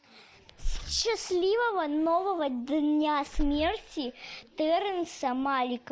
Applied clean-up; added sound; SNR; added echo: none; Breathing; 9 dB; none.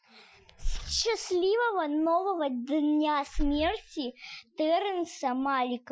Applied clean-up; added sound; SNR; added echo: classical method Wiener filter.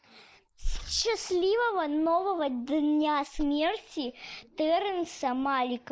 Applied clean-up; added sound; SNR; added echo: neural mask model Resemble Enhance denoiser.